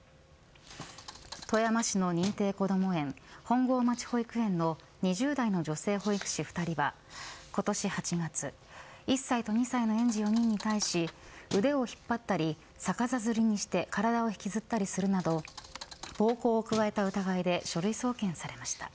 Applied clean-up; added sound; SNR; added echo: none; Thump, thud; 16 dB; none.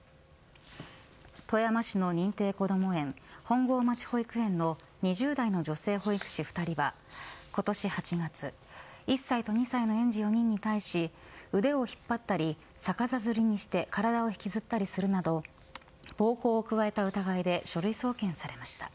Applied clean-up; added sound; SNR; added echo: none; none; none; none.